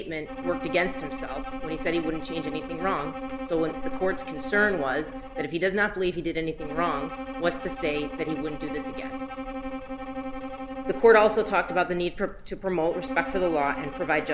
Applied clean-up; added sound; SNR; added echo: none; Bowed string instrument; 8 dB; none.